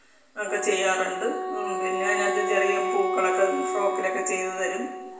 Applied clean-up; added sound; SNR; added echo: none; Wind instrument, woodwind instrument; 2 dB; reverberation time 0.8 s.